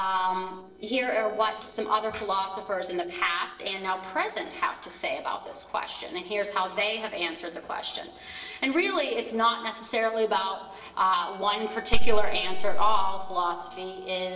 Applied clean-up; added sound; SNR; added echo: neural separator model SepFormer DNS4.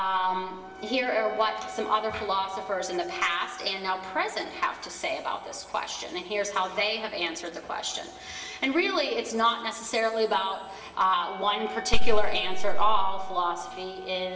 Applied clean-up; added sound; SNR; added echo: none; Wind instrument, woodwind instrument; 19 dB; reverberation time 2.3 s.